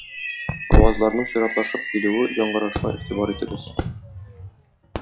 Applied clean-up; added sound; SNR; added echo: classical method log-MMSE.